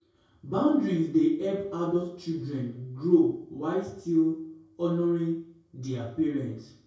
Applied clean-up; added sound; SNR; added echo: none; none; none; reverberation time 0.6 s.